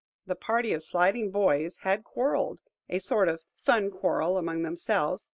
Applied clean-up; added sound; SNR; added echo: neural mask model Resemble Enhance denoiser.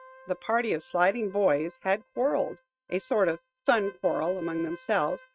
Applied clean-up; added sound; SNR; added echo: neural mask model RNNoise.